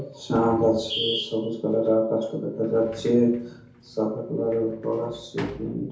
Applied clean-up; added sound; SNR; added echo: none; Sliding door; 19 dB; reverberation time 0.6 s.